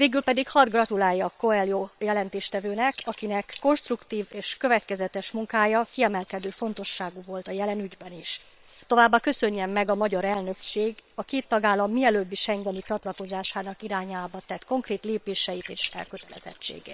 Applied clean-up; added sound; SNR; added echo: neural separator model SepFormer WHAM!.